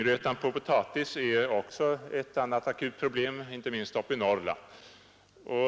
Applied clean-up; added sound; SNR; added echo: none; none; none; none.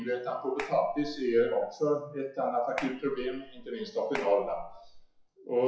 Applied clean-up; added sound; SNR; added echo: classical method WPE with log-MMSE.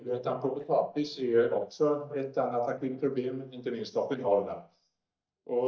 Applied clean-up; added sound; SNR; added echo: neural mask model DeepFilterNet 3.